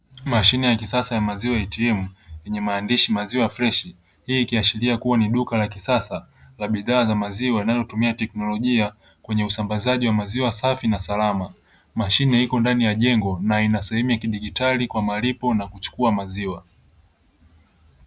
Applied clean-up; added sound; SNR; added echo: none; none; none; none.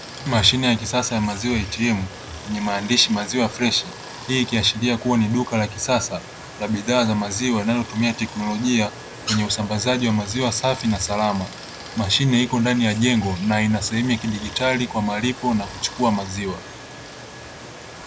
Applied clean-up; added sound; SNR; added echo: none; Stream; 14 dB; none.